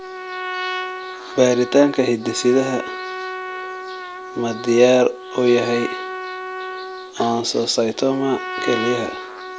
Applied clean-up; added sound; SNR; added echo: none; Trumpet; 9 dB; none.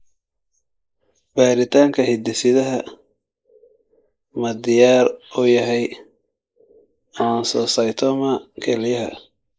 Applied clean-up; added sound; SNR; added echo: neural mask model Resemble Enhance denoiser.